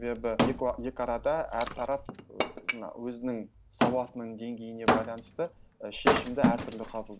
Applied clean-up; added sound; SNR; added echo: none; Wood; -2 dB; none.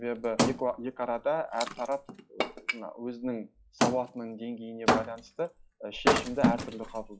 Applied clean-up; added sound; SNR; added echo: classical method log-MMSE.